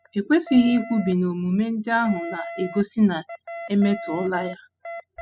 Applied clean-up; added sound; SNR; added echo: classical method spectral subtraction.